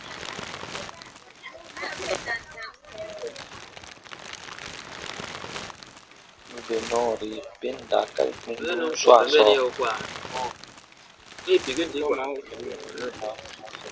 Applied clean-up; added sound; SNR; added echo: none; Crumpling, crinkling; 13 dB; none.